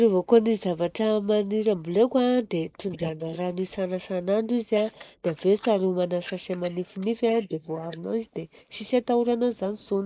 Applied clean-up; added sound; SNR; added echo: neural mask model Resemble Enhance denoiser.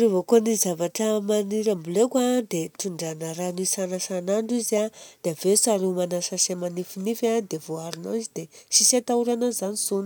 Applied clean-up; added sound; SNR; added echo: none; none; none; none.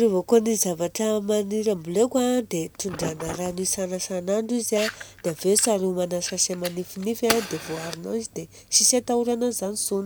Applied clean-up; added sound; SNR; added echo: none; Fire; 14 dB; none.